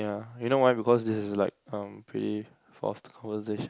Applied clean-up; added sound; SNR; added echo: none; none; none; none.